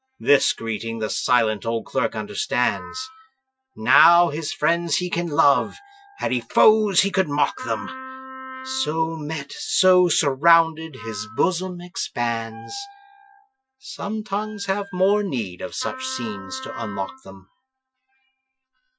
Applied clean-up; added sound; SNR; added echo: classical method Wiener filter.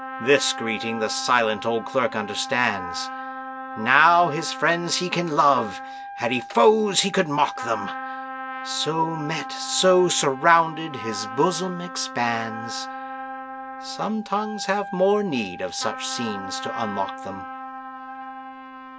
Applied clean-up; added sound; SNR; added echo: none; Wind instrument, woodwind instrument + Trumpet; 11 dB; none.